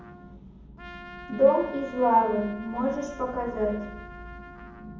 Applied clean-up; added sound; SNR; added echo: none; Trumpet; 17 dB; reverberation time 1.2 s.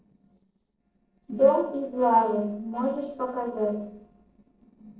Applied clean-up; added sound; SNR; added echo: neural separator model SepFormer DNS4.